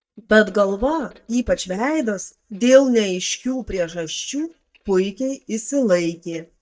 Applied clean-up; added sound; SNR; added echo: neural mask model DeepFilterNet 3.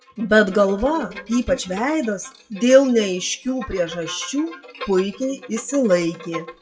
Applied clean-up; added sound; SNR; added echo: classical method WPE with log-MMSE.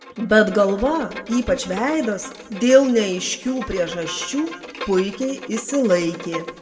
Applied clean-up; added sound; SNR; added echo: none; Bowed string instrument; 15 dB; reverberation time 1.3 s.